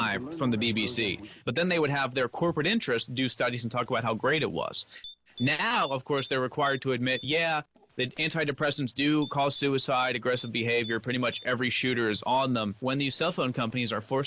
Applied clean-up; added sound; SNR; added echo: none; Typing; 20 dB; none.